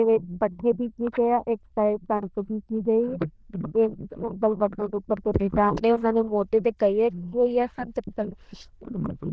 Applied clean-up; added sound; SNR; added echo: neural diffusion model UNIVERSE++.